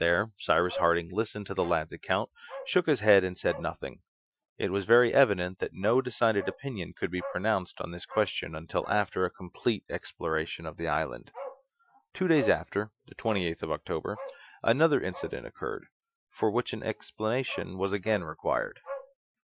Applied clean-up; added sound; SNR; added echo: classical method Wiener filter.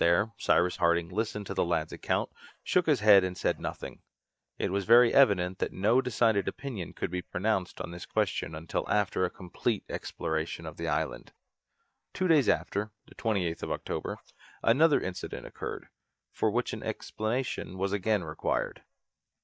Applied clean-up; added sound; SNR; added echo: neural mask model DeepFilterNet 3.